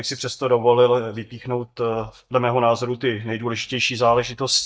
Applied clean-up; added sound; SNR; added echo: neural mask model DeepFilterNet 3.